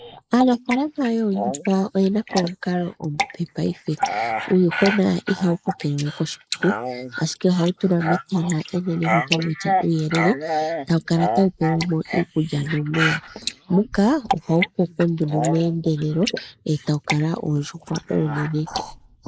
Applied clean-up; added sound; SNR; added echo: neural mask model Resemble Enhance denoiser.